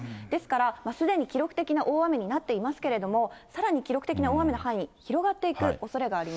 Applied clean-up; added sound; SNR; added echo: none; none; none; none.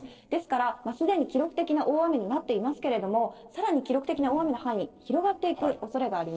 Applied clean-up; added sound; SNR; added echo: neural separator model SepFormer DNS4.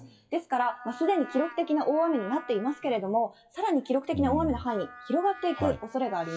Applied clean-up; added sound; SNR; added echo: classical method WPE with log-MMSE.